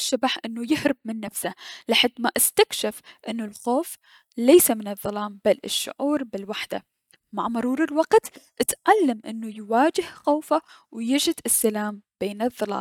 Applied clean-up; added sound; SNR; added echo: neural mask model DeepFilterNet 3.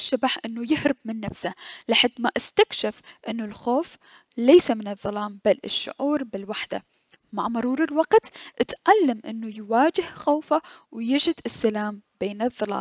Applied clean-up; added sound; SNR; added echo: none; none; none; none.